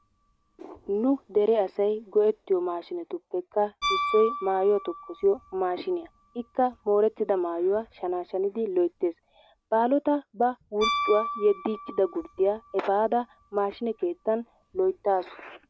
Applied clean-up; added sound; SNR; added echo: none; Piano; 12 dB; none.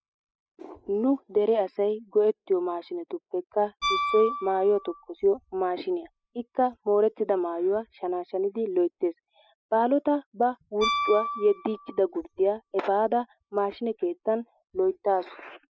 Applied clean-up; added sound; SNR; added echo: classical method spectral subtraction.